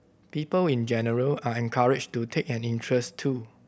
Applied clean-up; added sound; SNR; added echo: none; none; none; none.